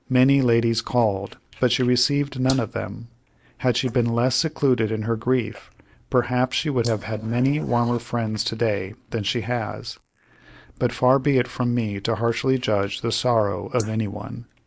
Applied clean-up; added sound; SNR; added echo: neural mask model Resemble Enhance denoiser.